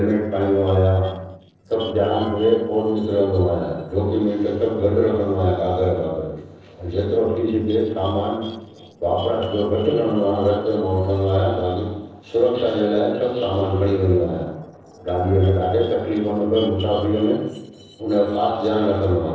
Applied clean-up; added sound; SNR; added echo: neural separator model SepFormer DNS4.